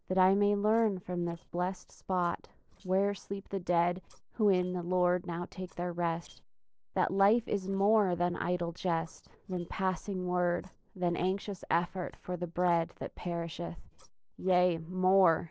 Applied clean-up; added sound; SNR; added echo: neural separator model SepFormer DNS4.